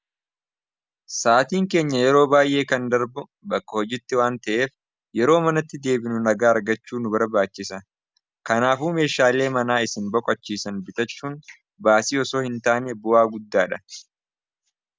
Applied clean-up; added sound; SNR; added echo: none; none; none; none.